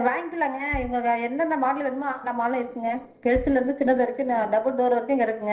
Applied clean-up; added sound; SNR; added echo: neural separator model SepFormer DNS4.